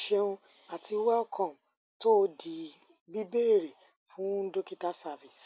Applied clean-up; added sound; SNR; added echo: none; none; none; none.